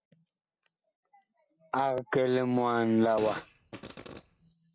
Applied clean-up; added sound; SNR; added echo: none; Fart; 14 dB; none.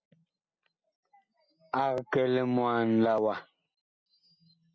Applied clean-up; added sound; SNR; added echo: none; none; none; none.